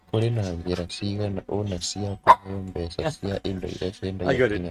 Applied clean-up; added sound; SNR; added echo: neural mask model RNNoise.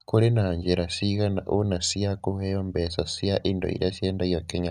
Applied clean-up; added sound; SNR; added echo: none; none; none; none.